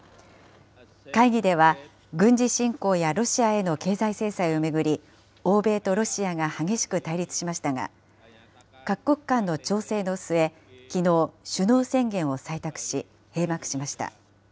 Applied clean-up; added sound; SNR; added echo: none; none; none; none.